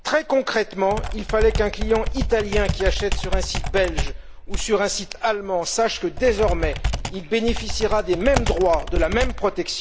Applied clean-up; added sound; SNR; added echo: none; Computer keyboard; 3 dB; none.